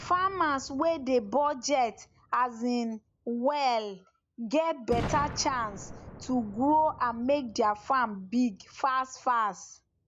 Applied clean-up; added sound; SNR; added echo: none; Boom; 15 dB; none.